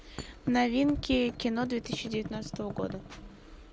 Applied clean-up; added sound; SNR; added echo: none; Thump, thud; 11 dB; none.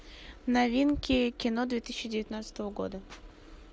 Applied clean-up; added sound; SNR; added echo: none; none; none; none.